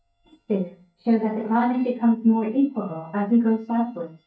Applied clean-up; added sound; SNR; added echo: neural mask model DeepFilterNet 3.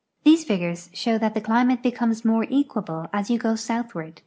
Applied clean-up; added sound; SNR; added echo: none; none; none; none.